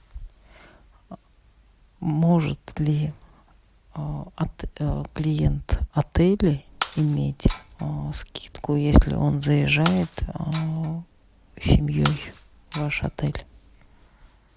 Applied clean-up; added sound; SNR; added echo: none; Shatter; 14 dB; none.